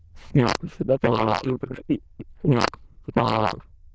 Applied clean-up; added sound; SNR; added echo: neural diffusion model UNIVERSE++.